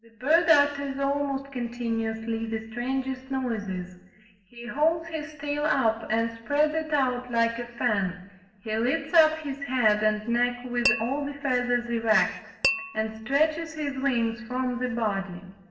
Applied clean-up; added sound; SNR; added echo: none; Tap / Glass; 6 dB; reverberation time 1.0 s.